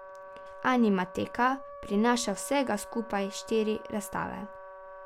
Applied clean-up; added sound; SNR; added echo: none; Wind instrument, woodwind instrument; 15 dB; none.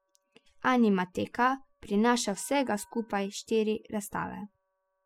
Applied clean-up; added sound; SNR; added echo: classical method spectral subtraction.